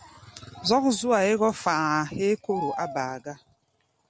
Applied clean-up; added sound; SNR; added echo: none; none; none; none.